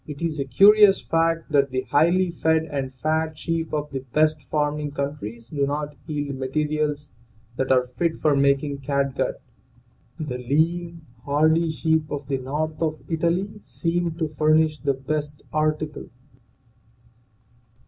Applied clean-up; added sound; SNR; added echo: none; none; none; none.